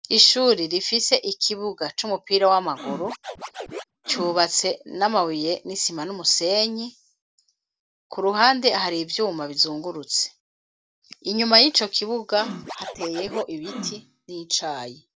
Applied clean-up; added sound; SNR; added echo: none; Scratching (performance technique); 13 dB; none.